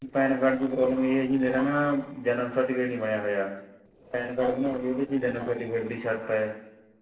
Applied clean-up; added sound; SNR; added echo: neural separator model SepFormer DNS4.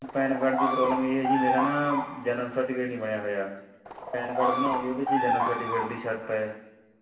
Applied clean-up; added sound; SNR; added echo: none; Bird vocalization, bird call, bird song; 1 dB; reverberation time 1.0 s.